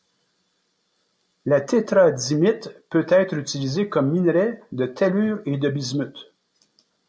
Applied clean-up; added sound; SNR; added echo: none; none; none; none.